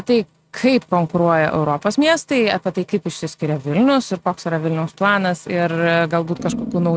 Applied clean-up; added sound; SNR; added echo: neural mask model RNNoise.